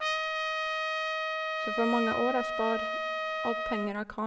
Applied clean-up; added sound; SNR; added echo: none; Trumpet; -1 dB; reverberation time 0.6 s.